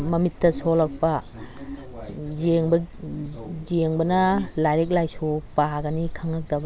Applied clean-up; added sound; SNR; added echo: none; Bird; 18 dB; none.